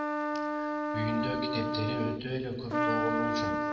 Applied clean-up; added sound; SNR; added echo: none; Trumpet; -4 dB; reverberation time 2.0 s.